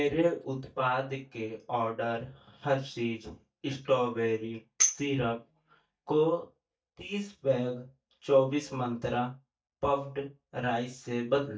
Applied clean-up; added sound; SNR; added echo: neural mask model DeepFilterNet 3.